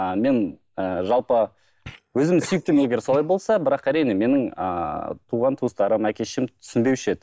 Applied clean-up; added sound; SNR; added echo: neural mask model DeepFilterNet 3.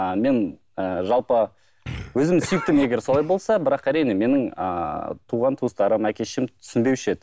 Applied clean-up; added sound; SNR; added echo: none; Cough; 14 dB; none.